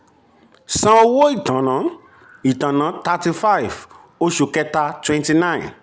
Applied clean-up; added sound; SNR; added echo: none; none; none; none.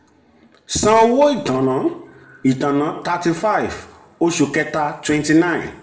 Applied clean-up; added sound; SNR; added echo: none; none; none; reverberation time 0.6 s.